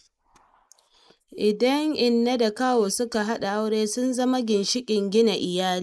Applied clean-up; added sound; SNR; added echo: neural mask model Resemble Enhance denoiser.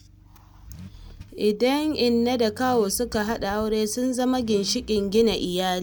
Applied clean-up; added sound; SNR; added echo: none; Accelerating, revving, vroom / Car; 18 dB; none.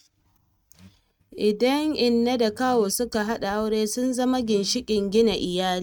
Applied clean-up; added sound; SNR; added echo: neural mask model RNNoise.